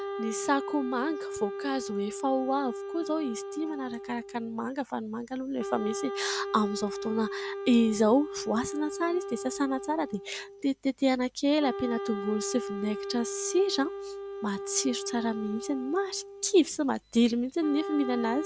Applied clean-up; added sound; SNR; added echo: none; Wind instrument, woodwind instrument; 8 dB; none.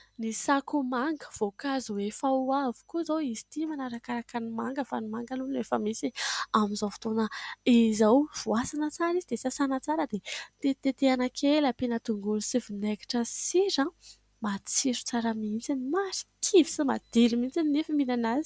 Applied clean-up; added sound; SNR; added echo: none; none; none; none.